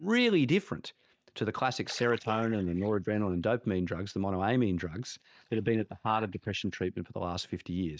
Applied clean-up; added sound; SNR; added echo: neural mask model DeepFilterNet 3.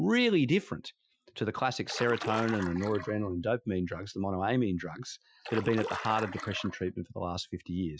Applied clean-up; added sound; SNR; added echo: classical method Wiener filter.